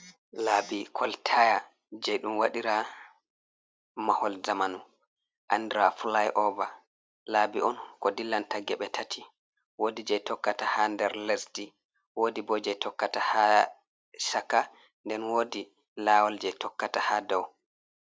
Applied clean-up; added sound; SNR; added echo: none; none; none; none.